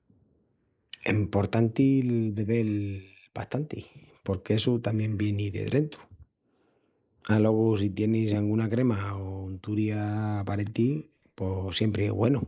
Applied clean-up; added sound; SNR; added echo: neural mask model Resemble Enhance denoiser.